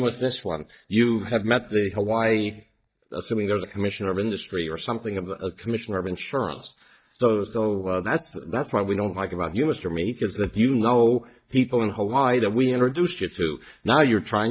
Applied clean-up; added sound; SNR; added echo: neural mask model DeepFilterNet 3.